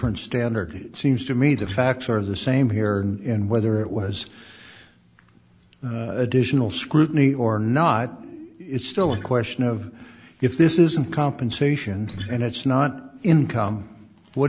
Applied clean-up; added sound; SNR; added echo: none; Acoustic guitar; 10 dB; none.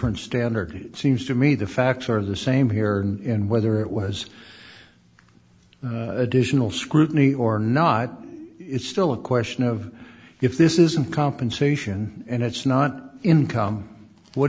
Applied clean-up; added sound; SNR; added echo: none; none; none; none.